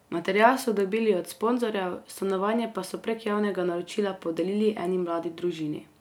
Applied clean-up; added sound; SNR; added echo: none; none; none; none.